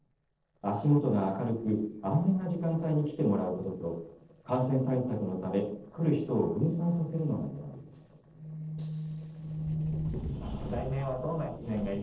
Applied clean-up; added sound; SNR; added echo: neural separator model SepFormer DNS4.